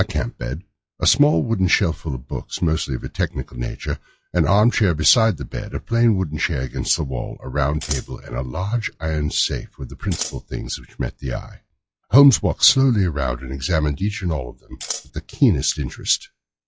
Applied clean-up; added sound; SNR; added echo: classical method log-MMSE.